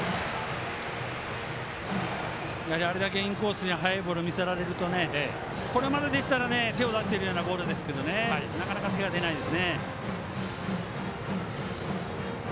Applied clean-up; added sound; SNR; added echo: none; Brass instrument; 15 dB; none.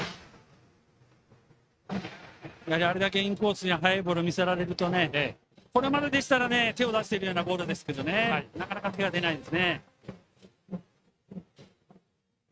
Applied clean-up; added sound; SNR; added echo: neural mask model RNNoise.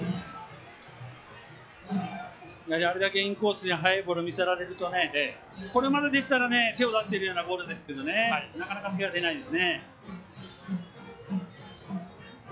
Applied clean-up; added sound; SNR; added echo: classical method log-MMSE.